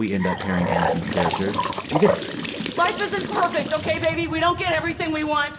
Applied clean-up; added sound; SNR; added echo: none; Trickle, dribble / Bathtub (filling or washing) / Sink (filling or washing) / Gurgling; 3 dB; reverberation time 0.9 s.